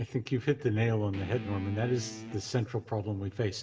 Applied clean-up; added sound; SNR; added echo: none; Guitar; 13 dB; reverberation time 0.7 s.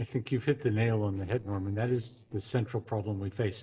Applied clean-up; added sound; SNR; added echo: neural separator model SepFormer DNS4.